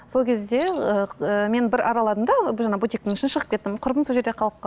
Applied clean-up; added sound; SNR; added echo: none; Keys jangling; 19 dB; none.